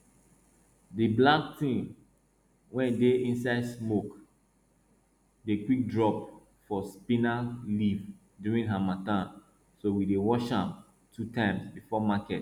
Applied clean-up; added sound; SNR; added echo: none; none; none; none.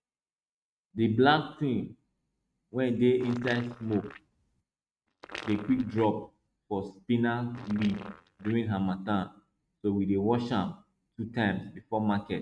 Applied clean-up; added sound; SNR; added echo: neural mask model RNNoise.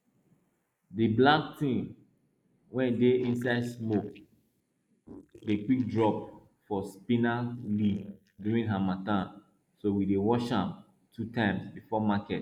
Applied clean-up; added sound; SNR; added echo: neural mask model Resemble Enhance denoiser.